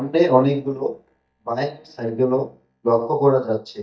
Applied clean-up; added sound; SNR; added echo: neural mask model DeepFilterNet 3.